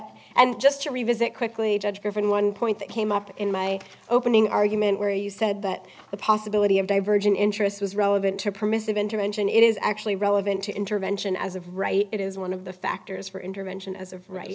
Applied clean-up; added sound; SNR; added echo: none; none; none; none.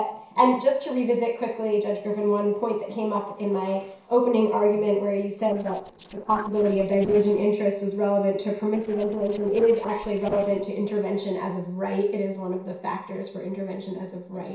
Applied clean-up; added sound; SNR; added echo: neural separator model SepFormer DNS4.